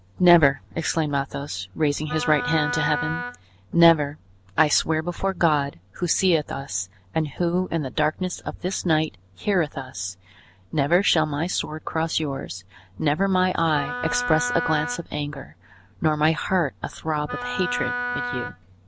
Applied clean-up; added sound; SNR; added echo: none; Wind instrument, woodwind instrument; 6 dB; none.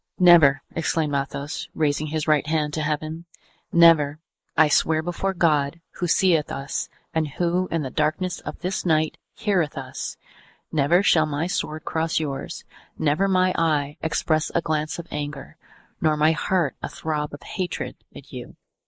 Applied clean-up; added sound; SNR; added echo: neural mask model Resemble Enhance denoiser.